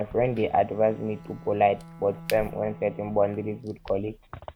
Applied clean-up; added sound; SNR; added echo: none; Crack + Bowed string instrument; 16 dB; none.